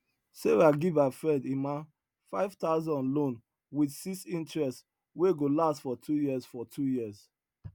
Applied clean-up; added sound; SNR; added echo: none; none; none; none.